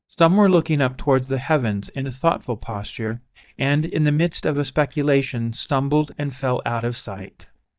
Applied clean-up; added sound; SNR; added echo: neural mask model DeepFilterNet 3.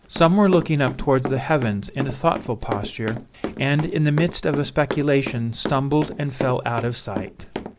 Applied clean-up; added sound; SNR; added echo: none; Run; 11 dB; none.